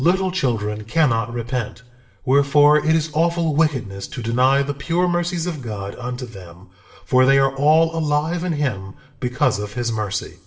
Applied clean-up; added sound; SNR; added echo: none; none; none; reverberation time 0.6 s.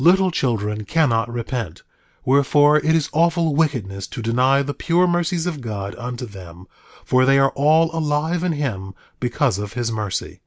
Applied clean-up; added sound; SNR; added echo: none; none; none; none.